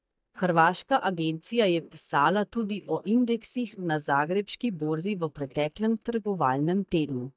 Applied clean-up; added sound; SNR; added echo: neural mask model DeepFilterNet 3.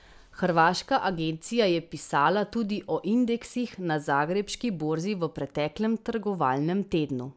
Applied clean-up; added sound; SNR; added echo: none; none; none; none.